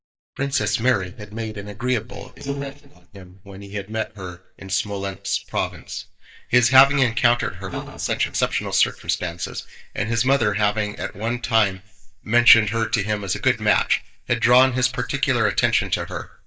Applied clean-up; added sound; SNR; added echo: neural mask model DeepFilterNet 3.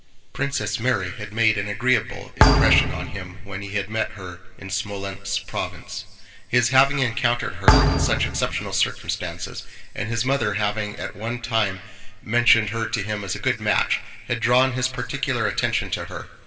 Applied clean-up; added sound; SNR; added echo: none; Thump, thud; -3 dB; reverberation time 2.7 s.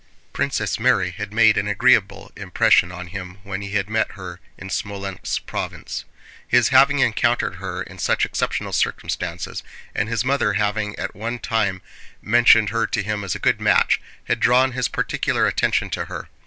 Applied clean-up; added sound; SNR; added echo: none; none; none; none.